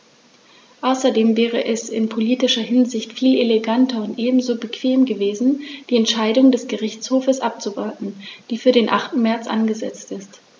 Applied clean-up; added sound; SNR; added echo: none; none; none; none.